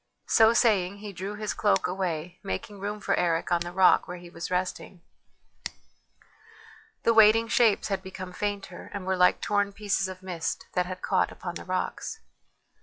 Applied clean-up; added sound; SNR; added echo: classical method log-MMSE.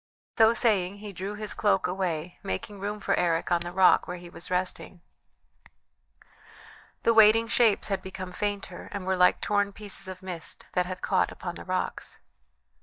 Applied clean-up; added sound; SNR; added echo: neural mask model DeepFilterNet 3.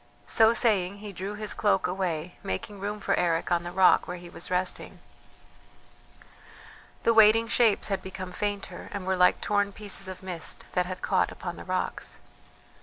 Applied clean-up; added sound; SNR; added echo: none; none; none; none.